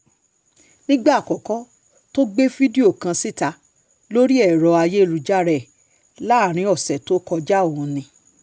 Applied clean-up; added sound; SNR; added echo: none; none; none; none.